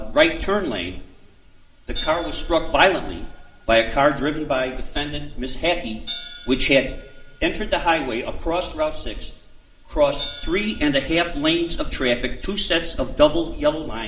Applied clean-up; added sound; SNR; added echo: none; Hi-hat; 19 dB; reverberation time 1.1 s.